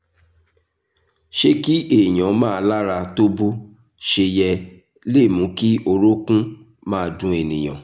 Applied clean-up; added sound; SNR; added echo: none; none; none; none.